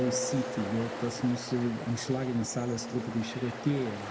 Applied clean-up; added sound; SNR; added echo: none; Ocean; 6 dB; reverberation time 1.0 s.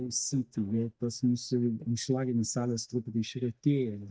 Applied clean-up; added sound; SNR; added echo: neural mask model DeepFilterNet 3.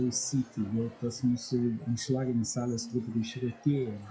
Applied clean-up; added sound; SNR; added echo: classical method WPE with log-MMSE.